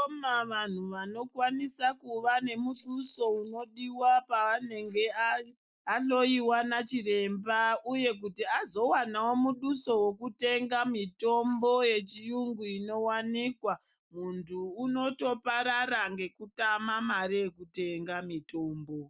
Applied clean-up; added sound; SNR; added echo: neural mask model Resemble Enhance denoiser.